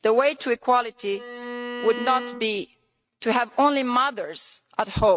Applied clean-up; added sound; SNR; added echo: neural mask model RNNoise.